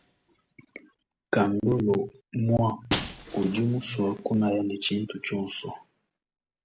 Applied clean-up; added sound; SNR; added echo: none; Shatter; 13 dB; none.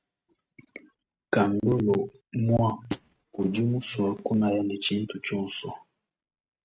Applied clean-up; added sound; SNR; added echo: neural mask model RNNoise.